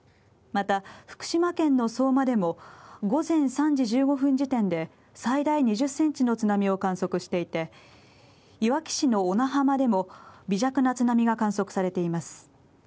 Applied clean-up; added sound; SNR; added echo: none; none; none; none.